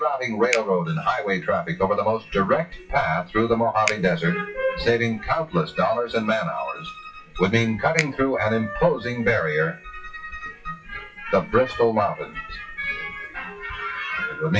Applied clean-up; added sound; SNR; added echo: classical method WPE with log-MMSE.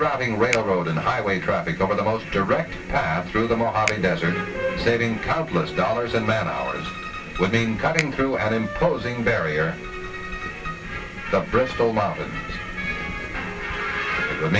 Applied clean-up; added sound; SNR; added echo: none; Finger snapping; 14 dB; reverberation time 0.2 s.